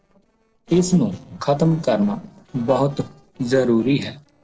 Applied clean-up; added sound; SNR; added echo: neural separator model SepFormer DNS4.